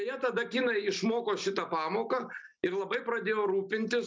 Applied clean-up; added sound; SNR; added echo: none; none; none; none.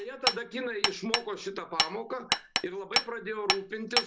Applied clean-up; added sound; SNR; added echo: none; Hammer; -3 dB; none.